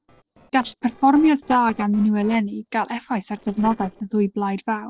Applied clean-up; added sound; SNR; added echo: neural separator model SepFormer DNS4.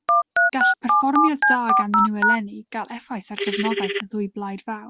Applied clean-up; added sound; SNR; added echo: none; Telephone; -5 dB; none.